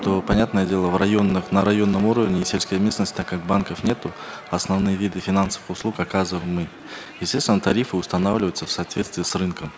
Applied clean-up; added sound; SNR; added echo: none; Crowd; 20 dB; none.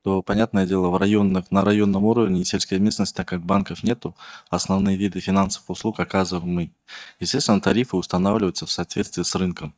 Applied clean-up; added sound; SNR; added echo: neural mask model DeepFilterNet 3.